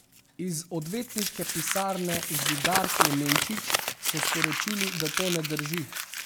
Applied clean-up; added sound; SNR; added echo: none; Crumpling, crinkling; -2 dB; none.